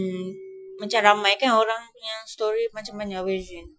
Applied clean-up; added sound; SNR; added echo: classical method Wiener filter.